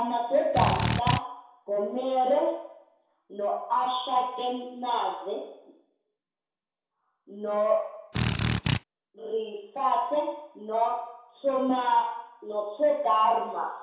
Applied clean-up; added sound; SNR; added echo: none; Drill; -2 dB; reverberation time 0.7 s.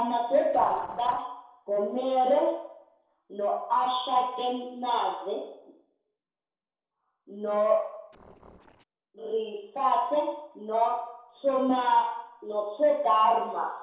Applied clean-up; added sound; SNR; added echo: neural separator model SepFormer DNS4.